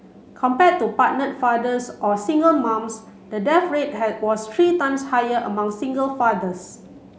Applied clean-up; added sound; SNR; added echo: none; none; none; none.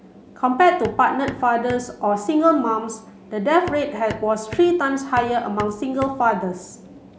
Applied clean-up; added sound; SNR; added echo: none; Hammer; 16 dB; none.